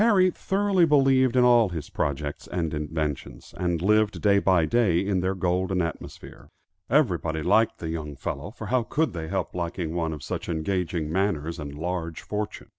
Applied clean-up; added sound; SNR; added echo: none; none; none; none.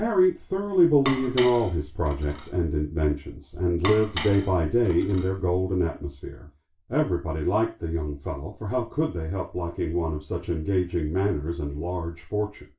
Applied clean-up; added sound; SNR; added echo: none; Dishes, pots, and pans; 11 dB; reverberation time 0.3 s.